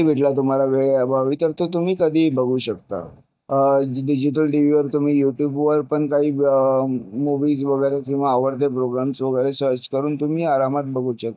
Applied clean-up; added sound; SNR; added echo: neural mask model DeepFilterNet 3.